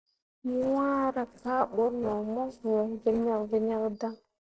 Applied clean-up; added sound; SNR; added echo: neural separator model SepFormer DNS4.